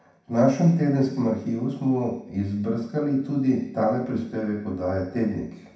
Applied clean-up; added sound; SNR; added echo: none; none; none; reverberation time 0.6 s.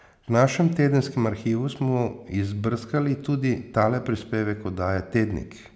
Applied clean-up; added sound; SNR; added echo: none; none; none; none.